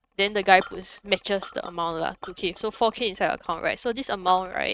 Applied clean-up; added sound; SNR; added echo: neural mask model RNNoise.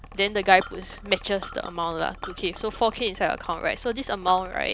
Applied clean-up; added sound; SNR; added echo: none; Mechanical fan + Chink, clink; 16 dB; none.